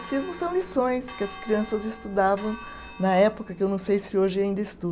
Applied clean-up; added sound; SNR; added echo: none; Church bell; 19 dB; none.